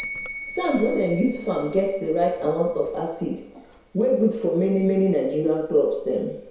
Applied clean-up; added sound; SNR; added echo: none; Bell; 1 dB; reverberation time 0.7 s.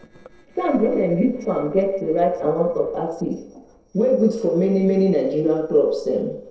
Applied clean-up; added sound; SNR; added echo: neural separator model SepFormer DNS4.